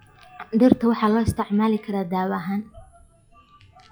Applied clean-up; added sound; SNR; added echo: classical method log-MMSE.